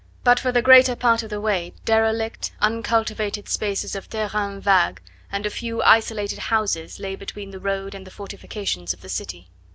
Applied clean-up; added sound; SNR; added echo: none; none; none; none.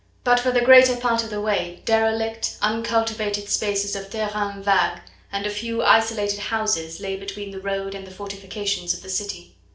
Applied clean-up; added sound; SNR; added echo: none; none; none; reverberation time 0.4 s.